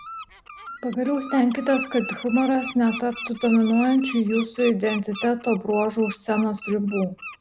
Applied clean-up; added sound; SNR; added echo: none; Bird; 14 dB; none.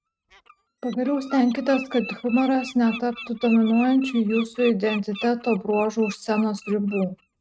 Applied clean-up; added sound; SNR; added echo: neural mask model RNNoise.